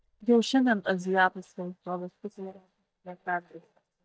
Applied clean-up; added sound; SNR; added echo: neural mask model DeepFilterNet 3.